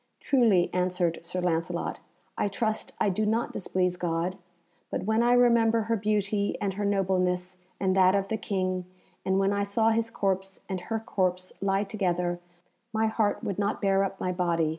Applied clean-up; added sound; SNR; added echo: none; none; none; none.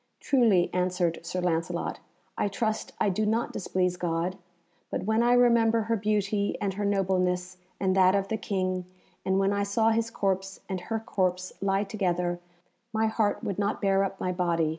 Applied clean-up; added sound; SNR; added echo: neural mask model Resemble Enhance denoiser.